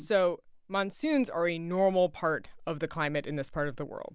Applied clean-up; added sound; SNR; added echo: none; none; none; none.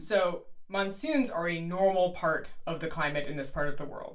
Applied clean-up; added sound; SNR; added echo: none; none; none; reverberation time 0.3 s.